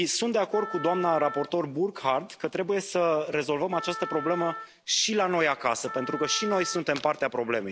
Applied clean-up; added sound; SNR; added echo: none; Wind instrument, woodwind instrument; 12 dB; none.